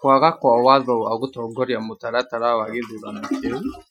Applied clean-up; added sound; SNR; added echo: classical method Wiener filter.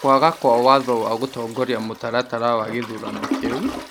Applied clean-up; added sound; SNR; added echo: none; Toilet flush; 12 dB; none.